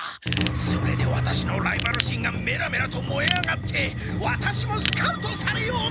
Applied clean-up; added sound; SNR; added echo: none; Ratchet, pawl / Tools; 11 dB; none.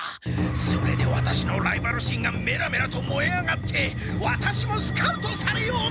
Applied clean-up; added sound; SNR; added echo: none; none; none; none.